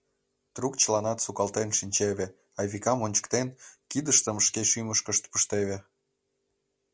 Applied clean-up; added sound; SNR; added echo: none; none; none; none.